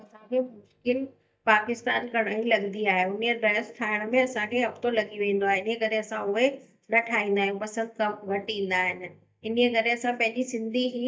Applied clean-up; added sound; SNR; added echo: neural mask model DeepFilterNet 3.